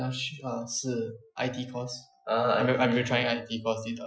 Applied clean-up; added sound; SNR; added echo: classical method Wiener filter.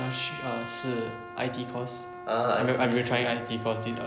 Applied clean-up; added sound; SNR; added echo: none; Trumpet; 11 dB; none.